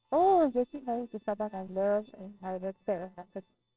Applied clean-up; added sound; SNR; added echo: neural separator model SepFormer WHAMR!.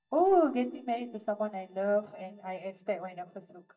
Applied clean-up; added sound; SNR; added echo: neural mask model DeepFilterNet 3.